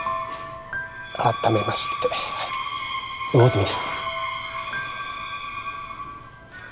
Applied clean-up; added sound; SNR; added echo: none; Screech; 6 dB; none.